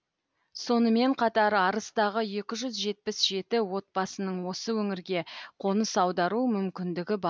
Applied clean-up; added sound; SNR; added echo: none; none; none; none.